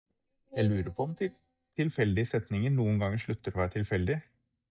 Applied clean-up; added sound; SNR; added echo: neural mask model DeepFilterNet 3.